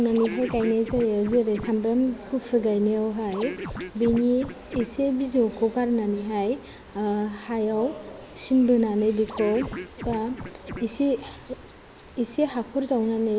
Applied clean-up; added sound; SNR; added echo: none; Scratching (performance technique); 12 dB; none.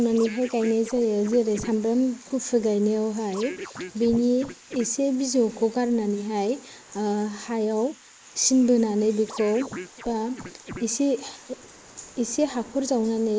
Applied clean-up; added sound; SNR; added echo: neural mask model Resemble Enhance denoiser.